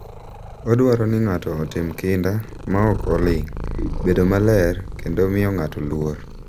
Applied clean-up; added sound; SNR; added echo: none; Purr; 9 dB; none.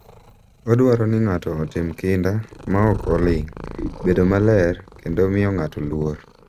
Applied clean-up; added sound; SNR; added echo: neural mask model RNNoise.